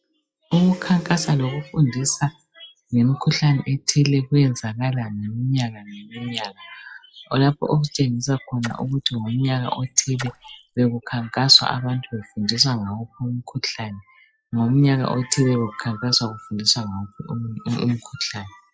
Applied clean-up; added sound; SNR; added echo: classical method log-MMSE.